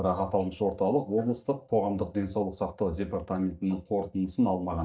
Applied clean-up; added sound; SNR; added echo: neural mask model DeepFilterNet 3.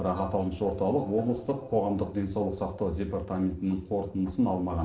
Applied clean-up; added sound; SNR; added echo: neural separator model SepFormer DNS4.